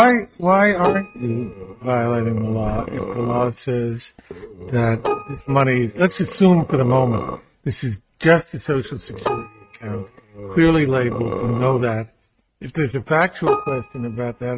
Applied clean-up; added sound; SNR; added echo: neural mask model RNNoise.